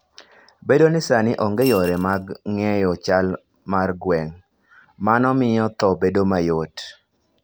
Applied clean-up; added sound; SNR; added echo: none; Coin (dropping) / Glass; 16 dB; none.